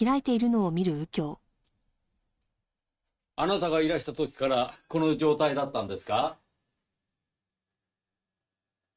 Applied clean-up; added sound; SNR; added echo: neural mask model RNNoise.